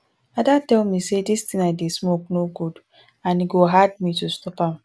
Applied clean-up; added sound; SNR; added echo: none; none; none; none.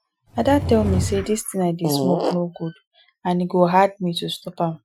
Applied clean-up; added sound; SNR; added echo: classical method Wiener filter.